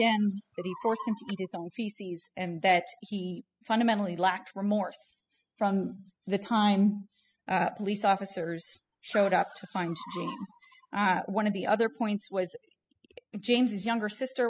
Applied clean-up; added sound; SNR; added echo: classical method spectral subtraction.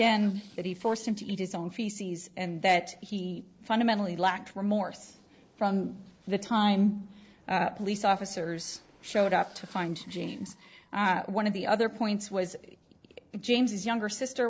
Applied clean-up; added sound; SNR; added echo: neural separator model SepFormer DNS4.